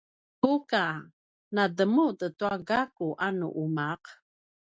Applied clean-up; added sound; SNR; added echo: none; none; none; none.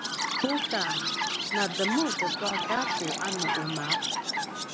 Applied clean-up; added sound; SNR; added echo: none; Chirp, tweet; -3 dB; none.